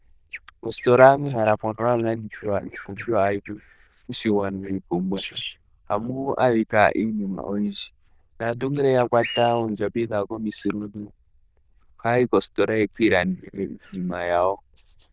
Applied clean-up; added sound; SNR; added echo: neural diffusion model UNIVERSE++.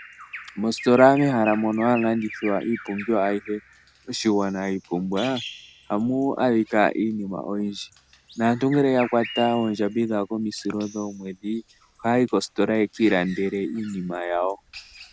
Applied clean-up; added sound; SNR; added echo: none; Bird vocalization, bird call, bird song; 18 dB; none.